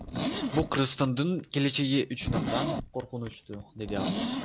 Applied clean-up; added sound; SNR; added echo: none; Zipper (clothing); 4 dB; none.